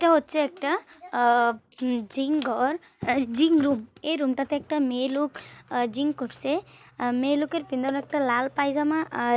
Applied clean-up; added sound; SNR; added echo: none; none; none; none.